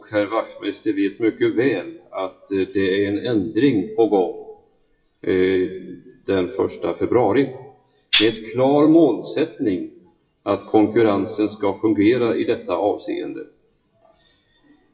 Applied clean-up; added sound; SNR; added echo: classical method WPE with log-MMSE.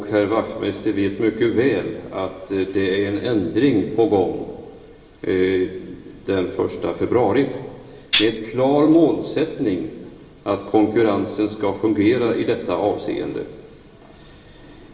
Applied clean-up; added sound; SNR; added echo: none; Tambourine; 5 dB; reverberation time 1.7 s.